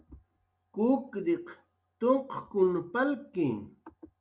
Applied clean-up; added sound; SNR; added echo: none; none; none; none.